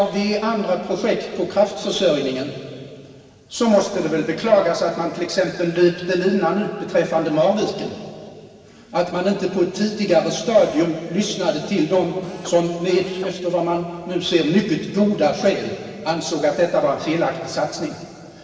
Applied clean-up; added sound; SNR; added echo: none; Drill; 19 dB; reverberation time 2.5 s.